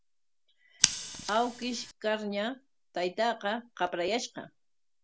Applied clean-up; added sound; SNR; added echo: none; Scissors; 5 dB; none.